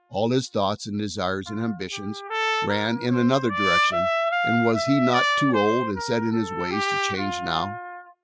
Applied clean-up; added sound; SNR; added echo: classical method spectral subtraction.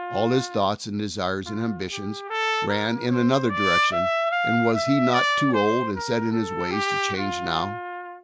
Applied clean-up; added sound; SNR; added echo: none; Trumpet; 2 dB; none.